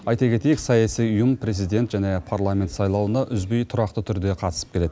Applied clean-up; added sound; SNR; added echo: none; none; none; none.